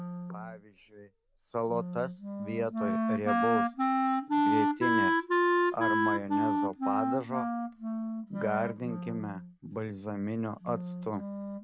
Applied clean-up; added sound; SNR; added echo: none; Wind instrument, woodwind instrument; -5 dB; none.